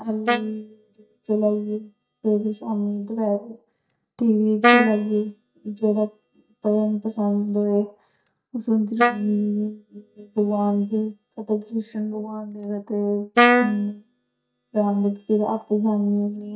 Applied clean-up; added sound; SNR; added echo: neural mask model DeepFilterNet 3.